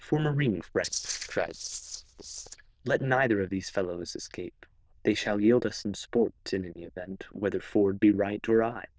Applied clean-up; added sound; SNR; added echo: neural diffusion model UNIVERSE++.